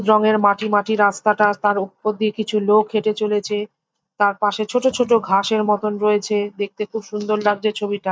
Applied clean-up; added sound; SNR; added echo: neural mask model DeepFilterNet 3.